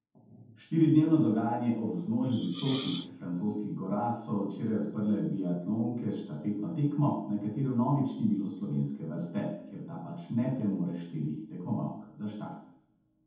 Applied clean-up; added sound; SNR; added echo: none; Hiss; 11 dB; reverberation time 0.8 s.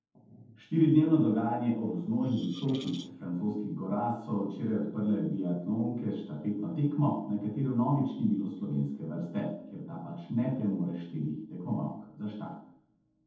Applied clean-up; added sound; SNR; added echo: neural separator model SepFormer DNS4.